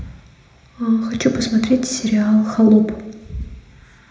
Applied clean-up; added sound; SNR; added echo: none; none; none; reverberation time 0.8 s.